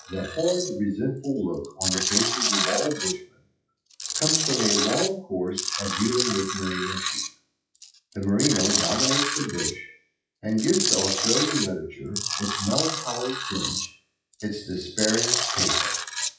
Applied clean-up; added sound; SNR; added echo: classical method WPE with log-MMSE.